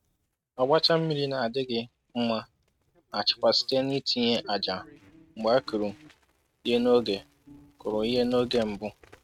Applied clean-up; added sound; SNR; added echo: neural mask model RNNoise.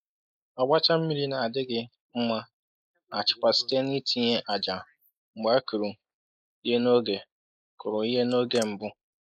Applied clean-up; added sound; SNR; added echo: neural mask model Resemble Enhance denoiser.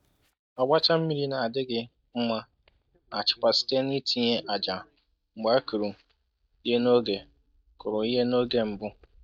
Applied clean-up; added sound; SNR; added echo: neural mask model DeepFilterNet 3.